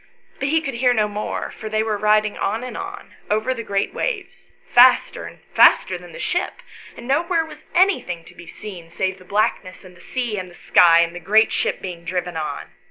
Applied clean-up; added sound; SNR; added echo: none; none; none; none.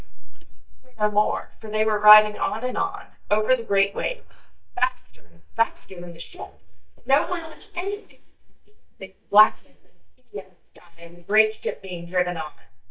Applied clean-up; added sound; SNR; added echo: neural mask model DeepFilterNet 3.